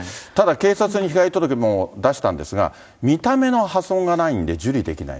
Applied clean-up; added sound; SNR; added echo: none; none; none; none.